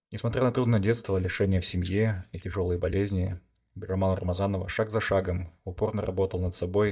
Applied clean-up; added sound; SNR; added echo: neural mask model DeepFilterNet 3.